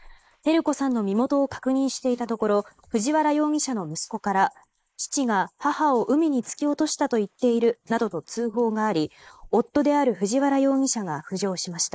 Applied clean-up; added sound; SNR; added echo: neural mask model Resemble Enhance denoiser.